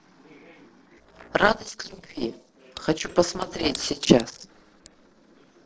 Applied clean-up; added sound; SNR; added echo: neural separator model SepFormer DNS4.